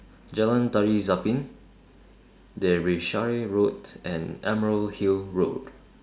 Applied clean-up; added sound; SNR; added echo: none; none; none; none.